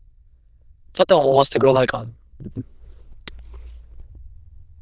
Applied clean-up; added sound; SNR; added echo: neural diffusion model UNIVERSE++.